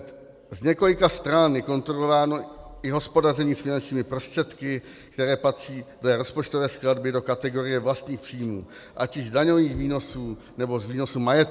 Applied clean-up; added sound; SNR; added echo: none; none; none; none.